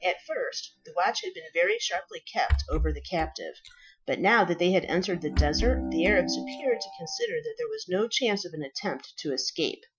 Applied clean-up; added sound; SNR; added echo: classical method Wiener filter.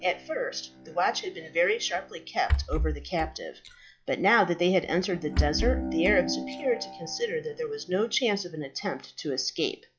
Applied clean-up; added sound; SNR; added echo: classical method log-MMSE.